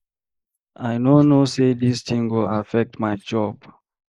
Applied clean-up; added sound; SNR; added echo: neural mask model Resemble Enhance denoiser.